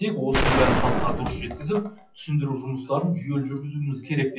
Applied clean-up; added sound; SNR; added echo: classical method WPE with log-MMSE.